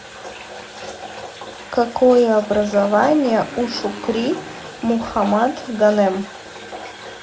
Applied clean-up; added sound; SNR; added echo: none; Motorcycle; 19 dB; none.